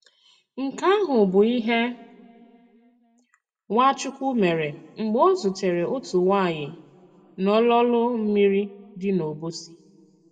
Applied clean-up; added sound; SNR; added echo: none; none; none; reverberation time 1.2 s.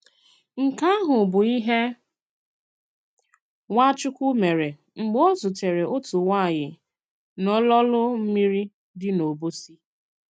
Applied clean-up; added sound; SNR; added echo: none; none; none; none.